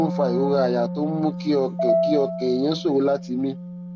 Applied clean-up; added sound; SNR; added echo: none; Piano + Wind instrument, woodwind instrument; 4 dB; none.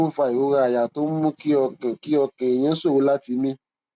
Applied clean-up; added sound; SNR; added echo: none; none; none; none.